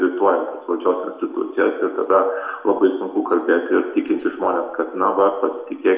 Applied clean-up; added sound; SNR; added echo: none; none; none; reverberation time 0.9 s.